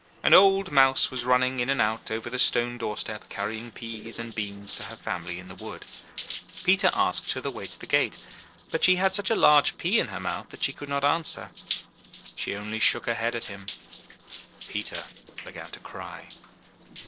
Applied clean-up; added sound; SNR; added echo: neural separator model SepFormer DNS4.